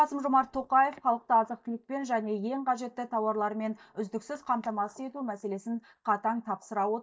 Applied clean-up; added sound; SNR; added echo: neural mask model DeepFilterNet 3.